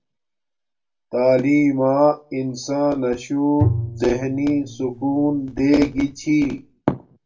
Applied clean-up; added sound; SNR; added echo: none; Bowed string instrument; 7 dB; reverberation time 0.2 s.